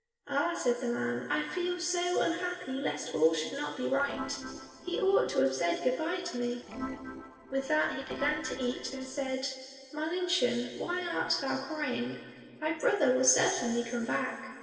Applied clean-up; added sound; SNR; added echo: neural separator model SepFormer DNS4.